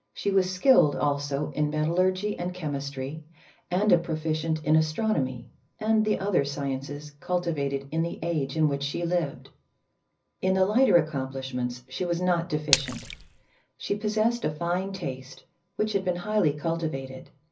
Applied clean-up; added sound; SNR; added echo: none; Splash, splatter; 4 dB; reverberation time 0.4 s.